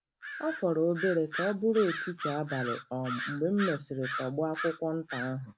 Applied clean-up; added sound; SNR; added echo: none; Bird vocalization, bird call, bird song; 8 dB; none.